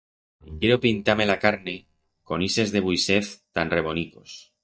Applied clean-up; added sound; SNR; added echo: neural mask model DeepFilterNet 3.